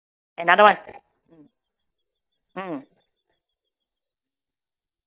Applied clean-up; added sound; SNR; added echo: neural mask model DeepFilterNet 3.